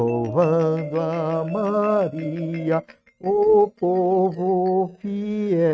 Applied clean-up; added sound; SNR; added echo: neural mask model RNNoise.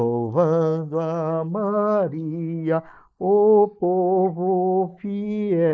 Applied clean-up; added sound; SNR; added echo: neural mask model Resemble Enhance denoiser.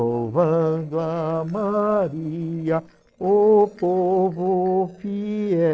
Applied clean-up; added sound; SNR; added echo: neural separator model SepFormer DNS4.